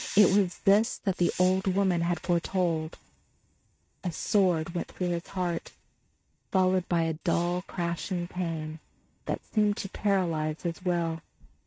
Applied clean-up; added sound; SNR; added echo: neural mask model RNNoise.